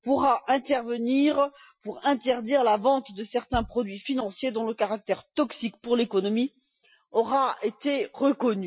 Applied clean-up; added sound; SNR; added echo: classical method Wiener filter.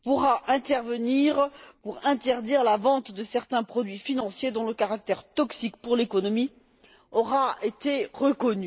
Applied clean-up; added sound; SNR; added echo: neural mask model Resemble Enhance denoiser.